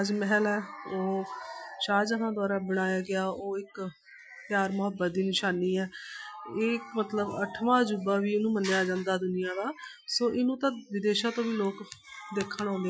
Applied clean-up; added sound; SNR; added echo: classical method Wiener filter.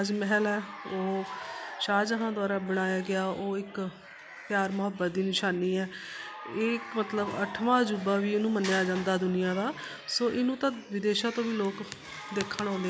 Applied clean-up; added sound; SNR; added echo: none; Applause / Cheering; 17 dB; none.